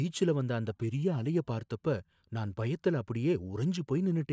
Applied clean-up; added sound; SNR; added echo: neural mask model DeepFilterNet 3.